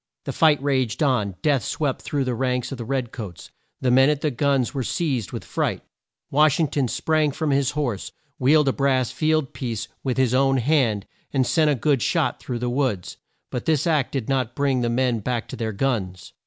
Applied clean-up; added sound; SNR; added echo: none; none; none; none.